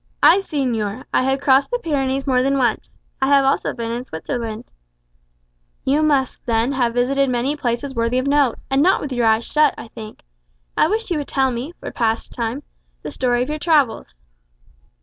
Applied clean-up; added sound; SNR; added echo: none; none; none; none.